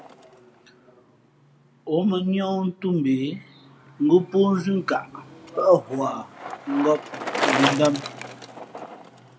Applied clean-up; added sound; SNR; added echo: none; Bicycle; 9 dB; none.